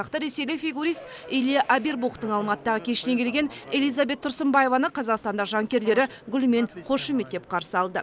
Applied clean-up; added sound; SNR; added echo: none; none; none; none.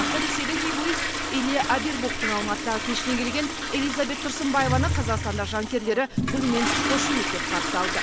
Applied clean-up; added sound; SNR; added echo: none; Toilet flush; 0 dB; none.